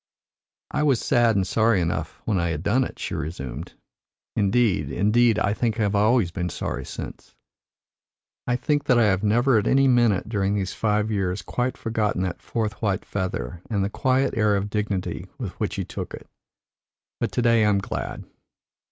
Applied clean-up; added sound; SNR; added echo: none; none; none; none.